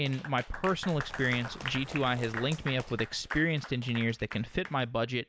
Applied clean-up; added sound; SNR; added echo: none; Zipper (clothing) + Applause / Clapping; 11 dB; none.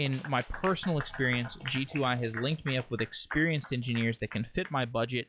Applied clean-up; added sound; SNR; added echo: classical method log-MMSE.